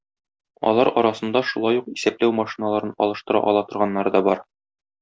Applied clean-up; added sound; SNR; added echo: none; none; none; none.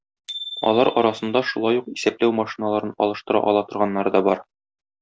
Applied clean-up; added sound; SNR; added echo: none; Bicycle bell; 17 dB; none.